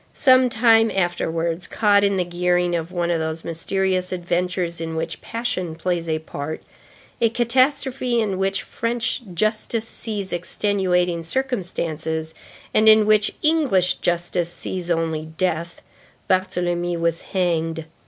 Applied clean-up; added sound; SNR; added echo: none; none; none; none.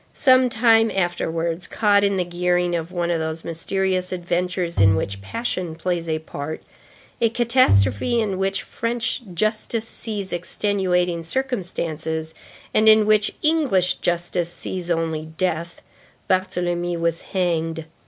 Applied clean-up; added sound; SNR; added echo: none; Bowed string instrument; 1 dB; none.